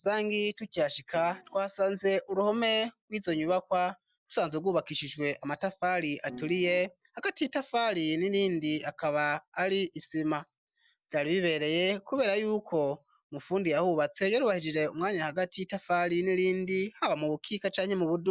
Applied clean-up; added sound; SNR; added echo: neural mask model DeepFilterNet 3.